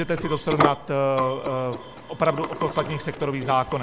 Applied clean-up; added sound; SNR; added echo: neural mask model Resemble Enhance denoiser.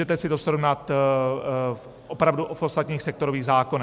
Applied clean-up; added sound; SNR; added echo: none; none; none; none.